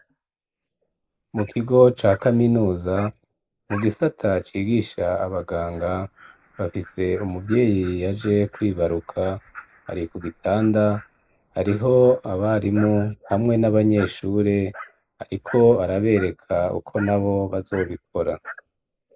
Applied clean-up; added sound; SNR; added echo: neural mask model Resemble Enhance denoiser.